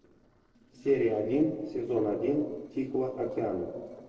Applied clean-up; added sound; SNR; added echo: neural separator model SepFormer DNS4.